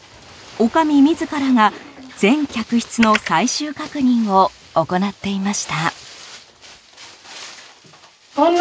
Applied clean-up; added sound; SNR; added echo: none; none; none; none.